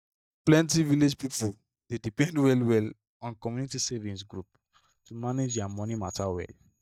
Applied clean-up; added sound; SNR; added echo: neural mask model DeepFilterNet 3.